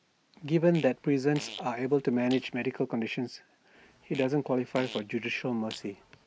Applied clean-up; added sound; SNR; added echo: none; Fart; 18 dB; none.